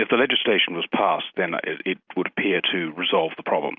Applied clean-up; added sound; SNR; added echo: none; none; none; none.